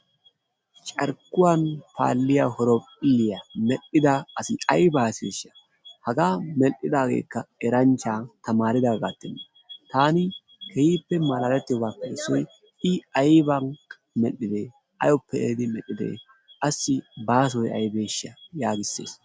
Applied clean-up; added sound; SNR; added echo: none; none; none; none.